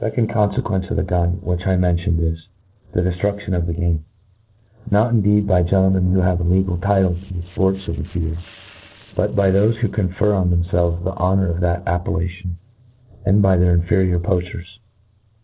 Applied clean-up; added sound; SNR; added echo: neural separator model SepFormer DNS4.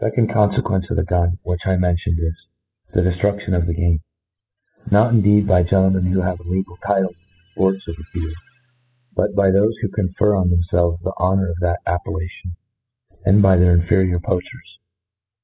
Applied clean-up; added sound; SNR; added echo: classical method spectral subtraction.